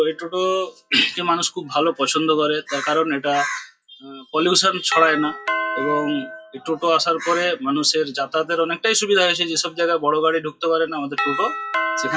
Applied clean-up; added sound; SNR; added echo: classical method WPE with log-MMSE.